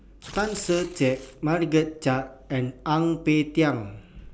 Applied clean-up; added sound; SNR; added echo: none; Tearing; 18 dB; none.